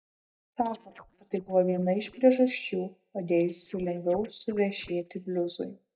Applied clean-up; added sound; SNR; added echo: neural mask model DeepFilterNet 3.